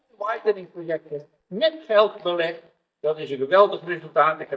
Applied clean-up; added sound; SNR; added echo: neural mask model DeepFilterNet 3.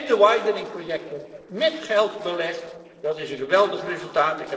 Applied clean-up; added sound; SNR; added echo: neural separator model SepFormer DNS4.